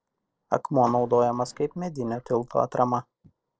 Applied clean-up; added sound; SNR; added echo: neural separator model SepFormer DNS4.